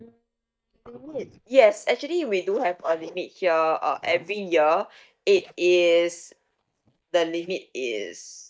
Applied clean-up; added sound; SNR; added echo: neural mask model DeepFilterNet 3.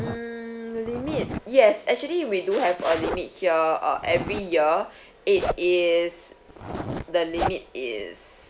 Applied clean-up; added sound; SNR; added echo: none; Zipper (clothing); 10 dB; none.